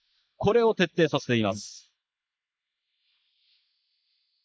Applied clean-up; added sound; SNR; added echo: neural mask model Resemble Enhance denoiser.